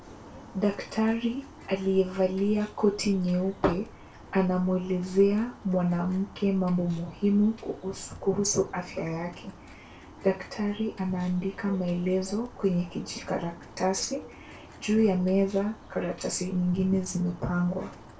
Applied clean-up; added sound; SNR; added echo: none; Bird; 20 dB; reverberation time 0.2 s.